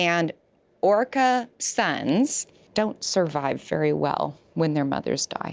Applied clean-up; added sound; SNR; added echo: none; none; none; none.